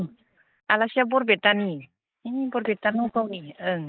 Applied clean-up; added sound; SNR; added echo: neural mask model Resemble Enhance denoiser.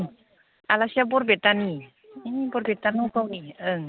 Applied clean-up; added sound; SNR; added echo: none; none; none; none.